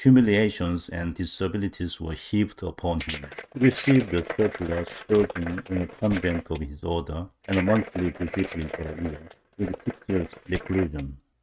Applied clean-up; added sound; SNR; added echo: neural mask model RNNoise.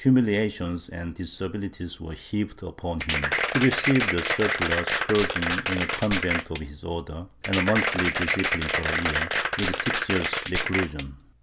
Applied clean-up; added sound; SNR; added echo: none; Applause; 0 dB; none.